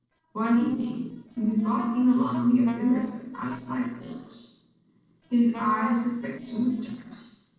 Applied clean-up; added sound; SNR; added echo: neural separator model SepFormer DNS4.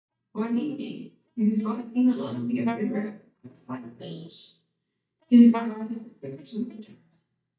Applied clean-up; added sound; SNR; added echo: neural mask model DeepFilterNet 3.